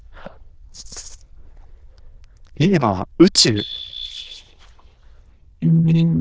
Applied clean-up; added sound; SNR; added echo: neural diffusion model UNIVERSE++.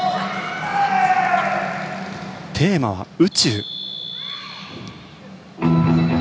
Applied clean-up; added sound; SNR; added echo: none; none; none; none.